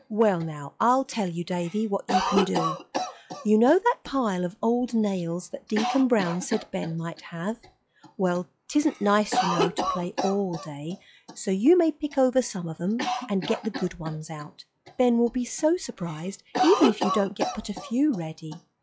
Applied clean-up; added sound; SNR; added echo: classical method log-MMSE.